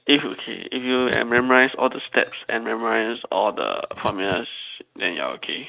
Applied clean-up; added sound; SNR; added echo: neural mask model RNNoise.